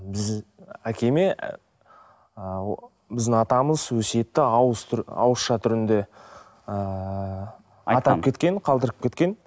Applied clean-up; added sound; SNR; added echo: none; none; none; none.